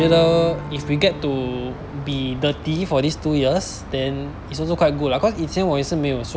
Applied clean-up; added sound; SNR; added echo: none; Strum; 15 dB; none.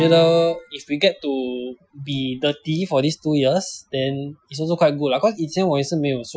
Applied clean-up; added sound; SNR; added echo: classical method Wiener filter.